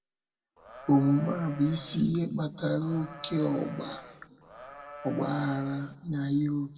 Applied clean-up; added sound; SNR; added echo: none; Livestock, farm animals, working animals; 16 dB; reverberation time 1.0 s.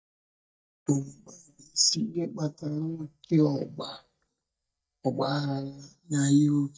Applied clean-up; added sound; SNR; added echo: neural mask model DeepFilterNet 3.